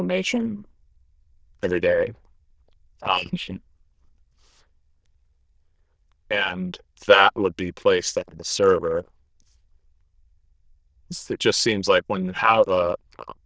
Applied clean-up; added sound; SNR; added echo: neural diffusion model UNIVERSE++.